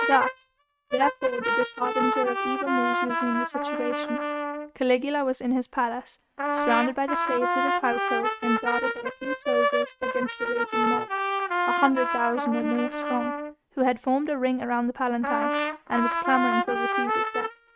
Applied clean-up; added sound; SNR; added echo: neural mask model RNNoise.